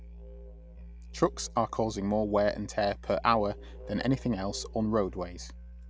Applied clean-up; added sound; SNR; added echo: none; Musical instrument; 14 dB; none.